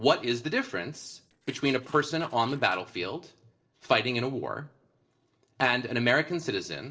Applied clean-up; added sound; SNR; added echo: neural separator model SepFormer DNS4.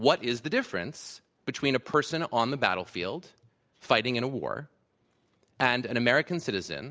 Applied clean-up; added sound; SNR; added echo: none; none; none; none.